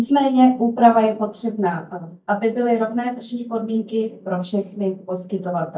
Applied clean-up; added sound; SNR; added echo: neural mask model DeepFilterNet 3.